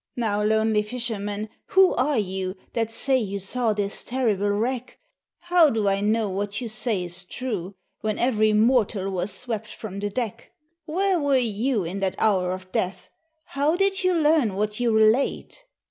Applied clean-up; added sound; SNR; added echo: none; none; none; none.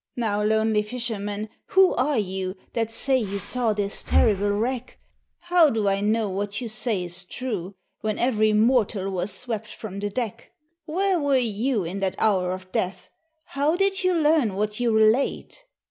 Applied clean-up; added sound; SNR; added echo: none; Breathing; 5 dB; none.